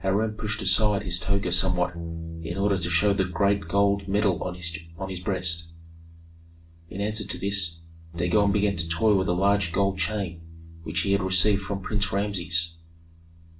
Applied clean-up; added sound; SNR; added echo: none; Bass guitar; 13 dB; reverberation time 0.3 s.